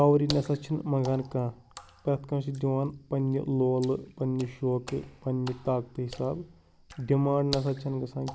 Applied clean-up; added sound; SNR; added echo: none; Water / Splash, splatter; 17 dB; none.